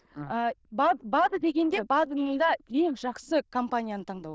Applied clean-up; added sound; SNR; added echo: neural diffusion model UNIVERSE++.